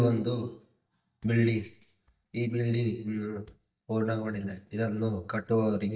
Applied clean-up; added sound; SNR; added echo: neural mask model DeepFilterNet 3.